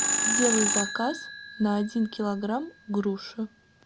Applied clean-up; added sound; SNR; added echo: none; Telephone; 1 dB; none.